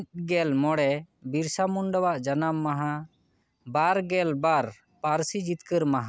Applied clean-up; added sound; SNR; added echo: none; none; none; none.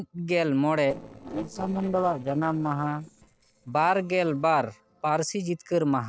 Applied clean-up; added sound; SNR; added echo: neural separator model SepFormer DNS4.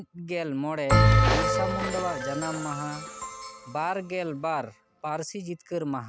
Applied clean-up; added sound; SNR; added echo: none; Bell; -4 dB; none.